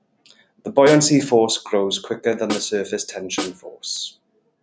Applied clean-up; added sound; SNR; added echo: none; Snare drum; 12 dB; none.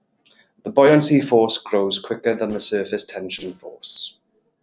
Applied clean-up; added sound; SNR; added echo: neural separator model SepFormer DNS4.